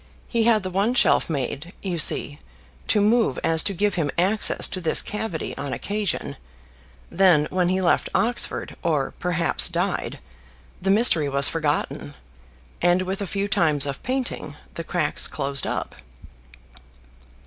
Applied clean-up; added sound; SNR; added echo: none; none; none; none.